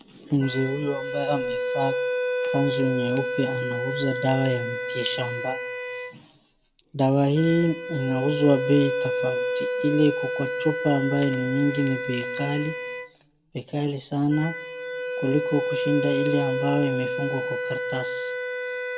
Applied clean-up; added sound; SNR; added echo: none; Wind instrument, woodwind instrument; 3 dB; reverberation time 0.6 s.